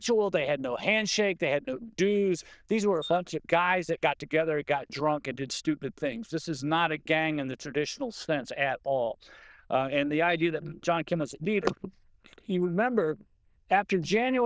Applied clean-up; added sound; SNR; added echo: neural diffusion model UNIVERSE++.